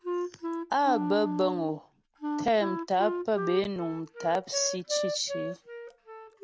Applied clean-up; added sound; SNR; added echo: none; Wind instrument, woodwind instrument; 5 dB; none.